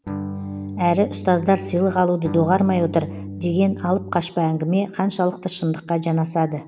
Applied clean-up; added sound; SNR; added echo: none; Electric guitar / Strum; 10 dB; none.